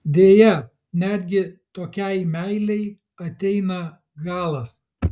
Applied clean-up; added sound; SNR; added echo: none; none; none; none.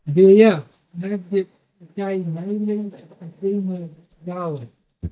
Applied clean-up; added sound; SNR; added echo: neural mask model DeepFilterNet 3.